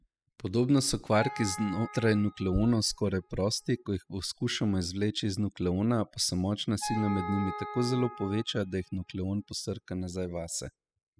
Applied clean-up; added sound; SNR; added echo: classical method spectral subtraction.